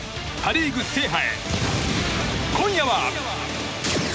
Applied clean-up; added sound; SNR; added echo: none; none; none; none.